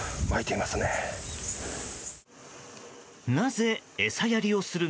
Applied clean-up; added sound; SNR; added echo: none; none; none; none.